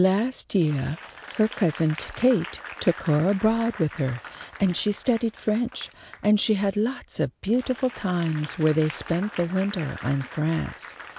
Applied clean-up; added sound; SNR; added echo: none; Applause / Crowd; 17 dB; none.